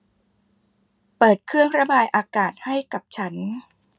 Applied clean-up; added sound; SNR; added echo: none; none; none; none.